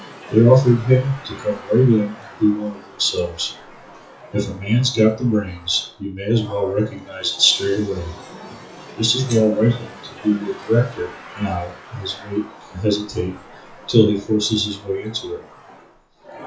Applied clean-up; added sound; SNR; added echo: classical method WPE with log-MMSE.